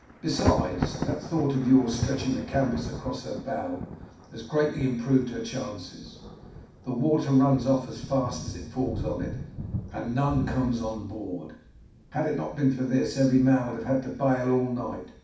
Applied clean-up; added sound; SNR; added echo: none; Thunder; 9 dB; reverberation time 0.6 s.